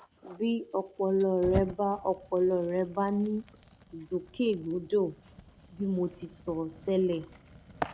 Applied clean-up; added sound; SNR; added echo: none; Fire; 15 dB; none.